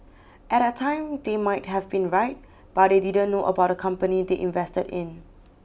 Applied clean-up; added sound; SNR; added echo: none; none; none; none.